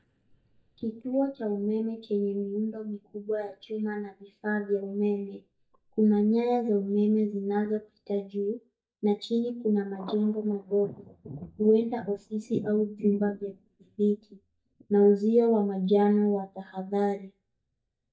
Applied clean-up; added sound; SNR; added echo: neural mask model DeepFilterNet 3.